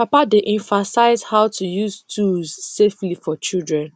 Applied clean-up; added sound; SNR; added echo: none; none; none; none.